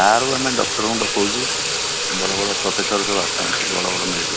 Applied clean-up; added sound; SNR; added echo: none; Sink (filling or washing) / Water tap, faucet; -1 dB; none.